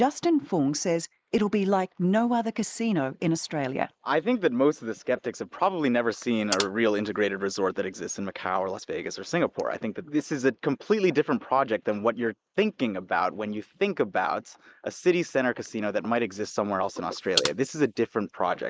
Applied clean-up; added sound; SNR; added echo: neural mask model Resemble Enhance denoiser.